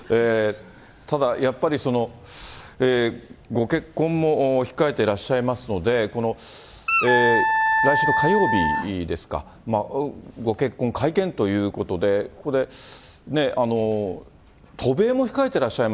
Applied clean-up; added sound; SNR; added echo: none; Wind instrument, woodwind instrument; -2 dB; none.